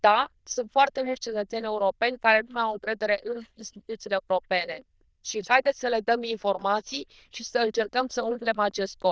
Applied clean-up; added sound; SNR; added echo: neural diffusion model UNIVERSE++.